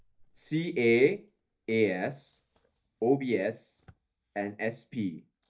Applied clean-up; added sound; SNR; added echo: neural mask model DeepFilterNet 3.